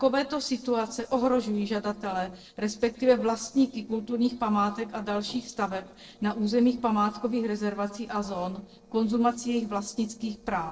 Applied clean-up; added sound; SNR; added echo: neural separator model SepFormer DNS4.